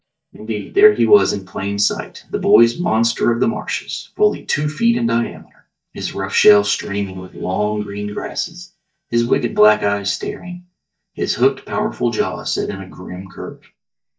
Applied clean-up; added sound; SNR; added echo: neural mask model DeepFilterNet 3.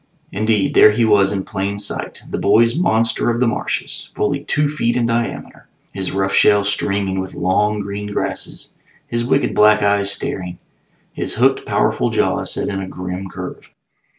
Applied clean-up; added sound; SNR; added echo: none; none; none; none.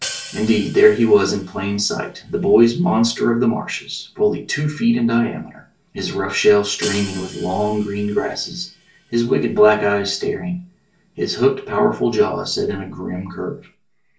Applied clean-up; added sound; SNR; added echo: none; Hi-hat; 17 dB; reverberation time 0.2 s.